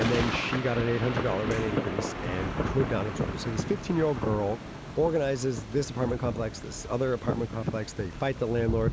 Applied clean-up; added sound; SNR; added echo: none; Wind + Thunder / Rain; 4 dB; none.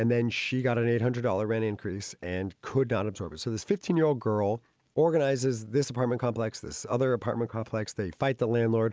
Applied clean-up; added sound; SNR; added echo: none; none; none; none.